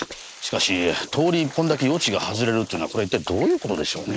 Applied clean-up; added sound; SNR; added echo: neural mask model Resemble Enhance denoiser.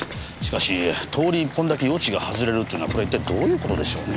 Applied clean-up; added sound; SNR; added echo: none; Applause; 19 dB; none.